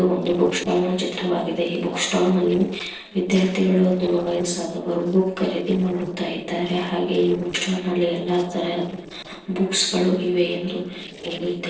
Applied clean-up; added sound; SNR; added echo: neural separator model SepFormer DNS4.